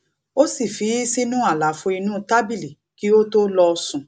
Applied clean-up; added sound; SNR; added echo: none; none; none; none.